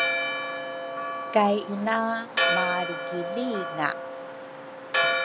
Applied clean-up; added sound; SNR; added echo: none; Church bell; -1 dB; none.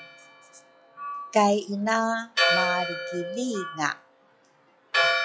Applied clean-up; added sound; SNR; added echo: classical method log-MMSE.